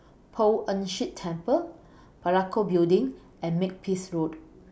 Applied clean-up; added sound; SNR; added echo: none; none; none; none.